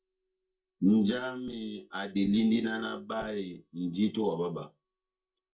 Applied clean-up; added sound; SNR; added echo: neural mask model DeepFilterNet 3.